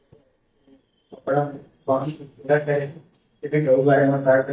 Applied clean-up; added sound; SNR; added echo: neural mask model DeepFilterNet 3.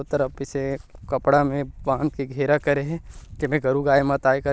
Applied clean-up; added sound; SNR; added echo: none; none; none; none.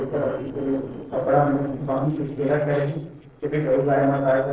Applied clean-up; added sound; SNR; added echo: neural separator model SepFormer DNS4.